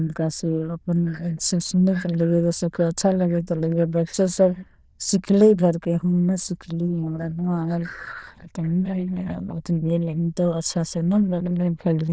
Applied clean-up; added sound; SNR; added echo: neural diffusion model UNIVERSE++.